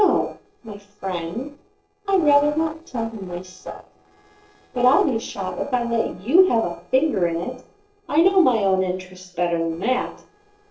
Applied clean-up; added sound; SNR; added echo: neural separator model SepFormer DNS4.